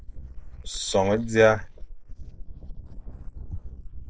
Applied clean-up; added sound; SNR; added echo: neural mask model Resemble Enhance denoiser.